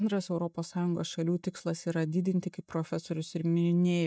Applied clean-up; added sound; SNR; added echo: neural mask model DeepFilterNet 3.